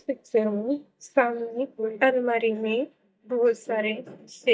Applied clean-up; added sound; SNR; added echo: neural mask model DeepFilterNet 3.